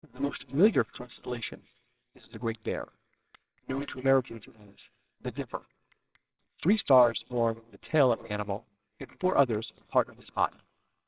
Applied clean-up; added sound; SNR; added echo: neural separator model SepFormer WHAMR!.